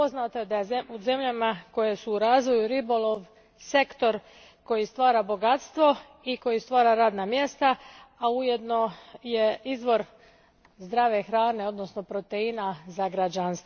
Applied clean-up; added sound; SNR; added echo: none; none; none; none.